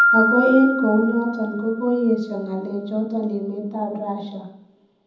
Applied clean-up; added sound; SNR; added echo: none; Piano; 4 dB; reverberation time 0.8 s.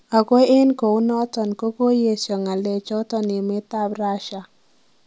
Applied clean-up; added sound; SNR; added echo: none; none; none; none.